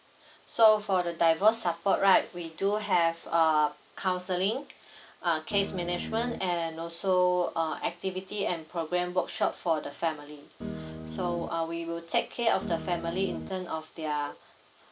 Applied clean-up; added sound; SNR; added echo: none; Guitar; 7 dB; none.